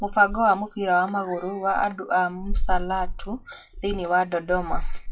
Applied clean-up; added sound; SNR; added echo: classical method WPE with log-MMSE.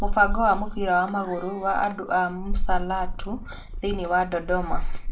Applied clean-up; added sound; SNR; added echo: none; Meow / Purr; 2 dB; reverberation time 0.3 s.